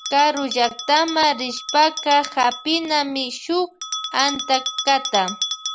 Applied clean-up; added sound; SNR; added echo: none; Bell; 10 dB; none.